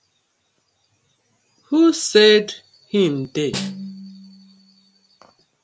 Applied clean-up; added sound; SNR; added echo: none; Snare drum; 12 dB; none.